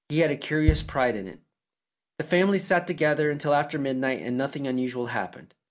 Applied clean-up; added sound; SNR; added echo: none; Bass drum; 1 dB; none.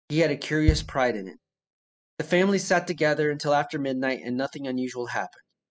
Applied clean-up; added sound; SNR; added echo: classical method spectral subtraction.